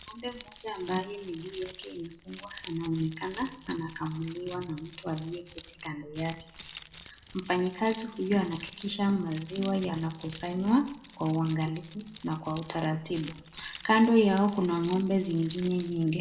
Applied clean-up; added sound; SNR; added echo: none; Keys jangling; 20 dB; reverberation time 1.1 s.